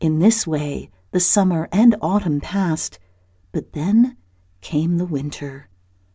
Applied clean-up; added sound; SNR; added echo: none; none; none; none.